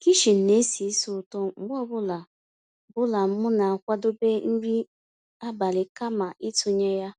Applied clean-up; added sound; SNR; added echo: none; none; none; none.